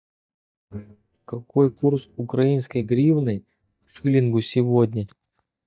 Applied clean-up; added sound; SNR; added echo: neural mask model DeepFilterNet 3.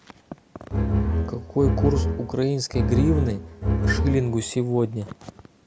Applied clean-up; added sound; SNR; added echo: none; Bowed string instrument; -3 dB; none.